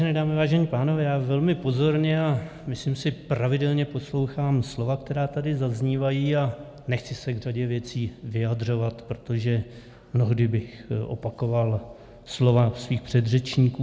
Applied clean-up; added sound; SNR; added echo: none; none; none; none.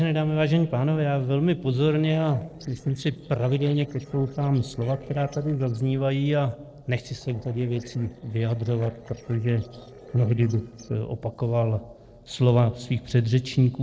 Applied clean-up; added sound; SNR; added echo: neural separator model SepFormer DNS4.